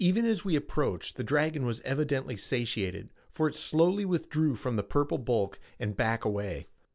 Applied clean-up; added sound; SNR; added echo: none; none; none; none.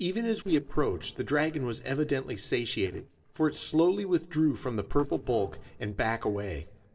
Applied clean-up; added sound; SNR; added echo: neural separator model SepFormer DNS4.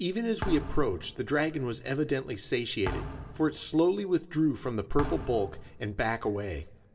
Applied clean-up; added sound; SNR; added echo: none; Thump, thud; 12 dB; reverberation time 0.9 s.